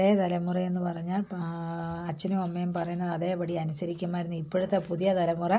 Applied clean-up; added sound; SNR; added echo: none; none; none; none.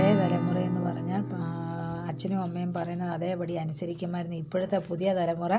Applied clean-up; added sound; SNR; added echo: none; Acoustic guitar / Strum; 5 dB; none.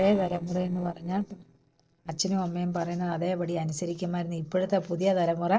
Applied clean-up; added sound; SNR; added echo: neural separator model SepFormer DNS4.